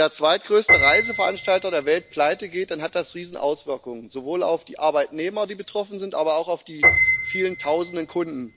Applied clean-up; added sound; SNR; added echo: none; Piano; 2 dB; none.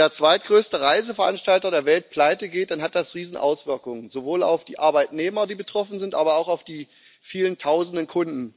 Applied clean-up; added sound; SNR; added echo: none; none; none; none.